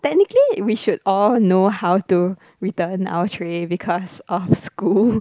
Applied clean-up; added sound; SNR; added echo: neural mask model Resemble Enhance denoiser.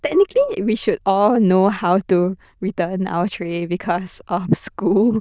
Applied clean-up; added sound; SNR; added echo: neural diffusion model UNIVERSE++.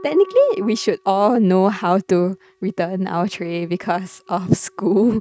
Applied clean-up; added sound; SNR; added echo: neural mask model RNNoise.